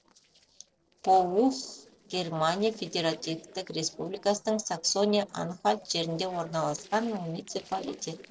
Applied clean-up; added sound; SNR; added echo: neural separator model SepFormer DNS4.